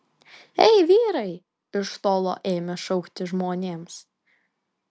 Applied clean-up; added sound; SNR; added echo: none; none; none; none.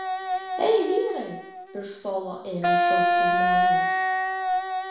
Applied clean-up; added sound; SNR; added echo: none; Wind instrument, woodwind instrument; -5 dB; reverberation time 0.6 s.